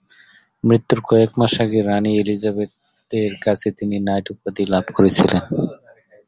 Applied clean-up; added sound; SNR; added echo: none; none; none; none.